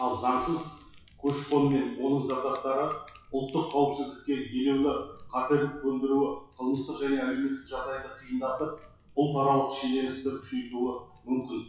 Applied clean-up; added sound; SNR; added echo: classical method WPE with log-MMSE.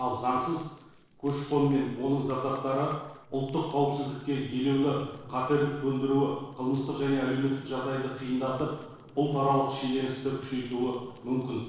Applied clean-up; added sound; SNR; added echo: neural separator model SepFormer DNS4.